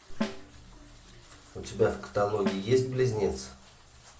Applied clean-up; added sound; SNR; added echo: none; Snare drum; 9 dB; none.